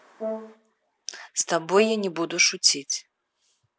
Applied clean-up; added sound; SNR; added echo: none; Brass instrument; 11 dB; none.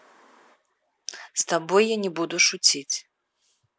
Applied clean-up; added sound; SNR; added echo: none; none; none; none.